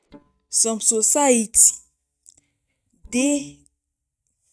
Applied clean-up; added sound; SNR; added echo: neural mask model DeepFilterNet 3.